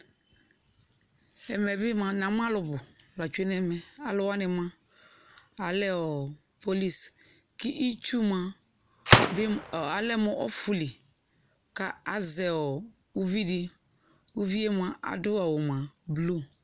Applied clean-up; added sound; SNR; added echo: none; Gunshot, gunfire; -1 dB; none.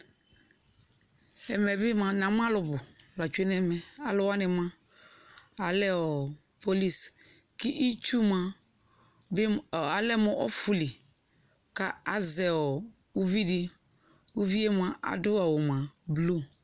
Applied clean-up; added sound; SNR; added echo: none; none; none; none.